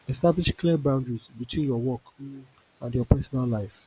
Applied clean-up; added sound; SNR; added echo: none; none; none; none.